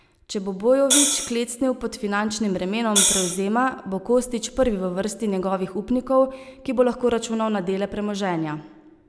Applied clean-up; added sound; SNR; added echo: none; Hi-hat; -2 dB; none.